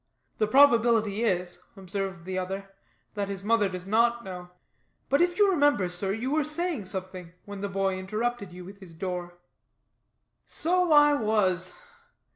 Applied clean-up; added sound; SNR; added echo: none; none; none; none.